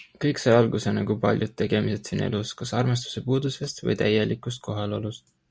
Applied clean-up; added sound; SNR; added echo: none; none; none; none.